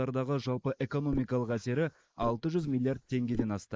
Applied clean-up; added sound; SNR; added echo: neural mask model Resemble Enhance denoiser.